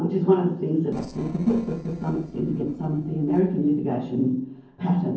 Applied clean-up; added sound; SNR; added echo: neural separator model SepFormer DNS4.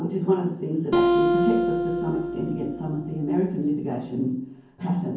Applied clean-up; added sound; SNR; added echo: none; Acoustic guitar; -1 dB; reverberation time 0.9 s.